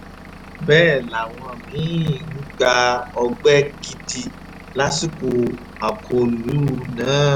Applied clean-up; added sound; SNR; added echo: none; Engine / Vehicle; 17 dB; none.